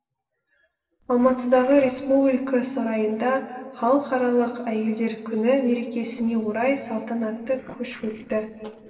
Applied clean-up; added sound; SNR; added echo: neural separator model SepFormer DNS4.